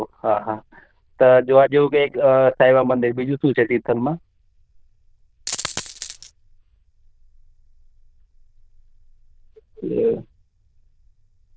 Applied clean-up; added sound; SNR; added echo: neural diffusion model UNIVERSE++.